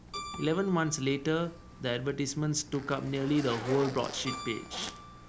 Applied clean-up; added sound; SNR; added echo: none; Zipper (clothing) + Keyboard (musical); 12 dB; none.